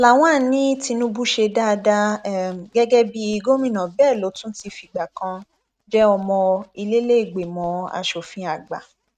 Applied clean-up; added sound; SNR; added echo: neural mask model RNNoise.